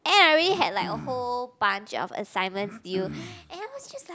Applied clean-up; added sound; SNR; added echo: none; Cough; 15 dB; none.